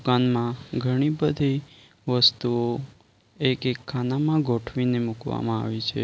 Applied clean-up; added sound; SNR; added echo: none; none; none; none.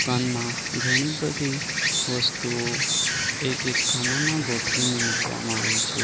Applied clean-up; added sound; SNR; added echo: none; Insect; -3 dB; none.